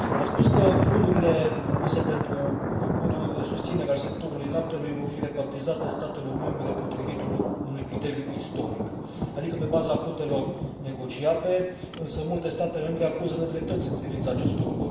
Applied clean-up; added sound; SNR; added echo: none; Thunder; -1 dB; reverberation time 1.0 s.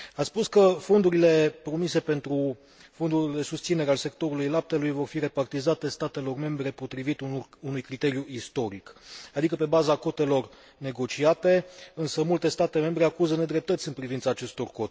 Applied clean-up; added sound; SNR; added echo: none; none; none; none.